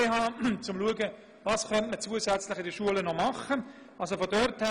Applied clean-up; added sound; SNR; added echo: none; none; none; none.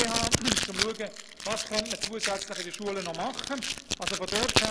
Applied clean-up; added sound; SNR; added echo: none; Packing tape, duct tape; -3 dB; none.